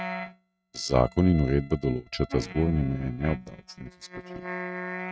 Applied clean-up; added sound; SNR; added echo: neural mask model RNNoise.